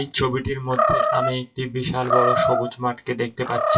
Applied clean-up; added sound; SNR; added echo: classical method WPE with log-MMSE.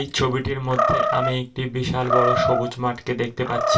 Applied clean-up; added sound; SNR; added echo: none; Animal; 0 dB; reverberation time 0.2 s.